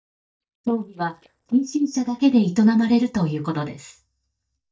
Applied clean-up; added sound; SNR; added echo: neural mask model DeepFilterNet 3.